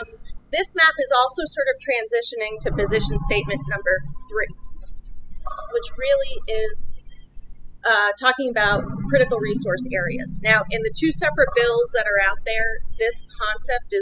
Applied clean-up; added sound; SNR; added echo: classical method spectral subtraction.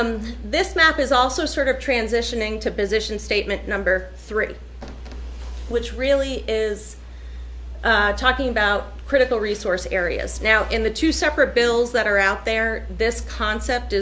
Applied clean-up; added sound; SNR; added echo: none; none; none; none.